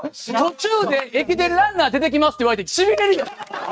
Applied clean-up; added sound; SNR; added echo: neural mask model RNNoise.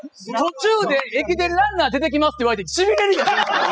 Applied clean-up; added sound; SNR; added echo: classical method spectral subtraction.